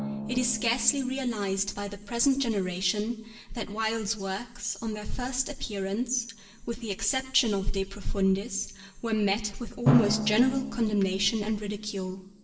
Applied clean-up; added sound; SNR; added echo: none; Drum; 9 dB; reverberation time 1.0 s.